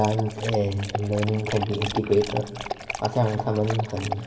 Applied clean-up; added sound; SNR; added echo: none; Dog; 8 dB; reverberation time 2.4 s.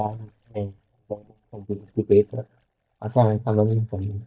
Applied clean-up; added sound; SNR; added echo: neural mask model DeepFilterNet 3.